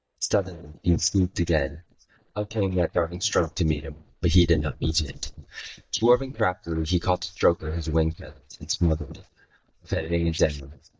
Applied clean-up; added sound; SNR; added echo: neural mask model DeepFilterNet 3.